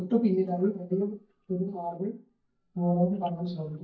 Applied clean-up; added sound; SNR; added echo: neural mask model DeepFilterNet 3.